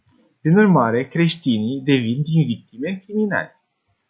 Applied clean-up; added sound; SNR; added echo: none; none; none; none.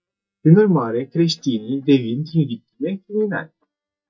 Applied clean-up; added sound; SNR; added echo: neural mask model DeepFilterNet 3.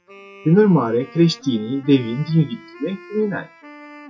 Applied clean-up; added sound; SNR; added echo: classical method WPE with log-MMSE.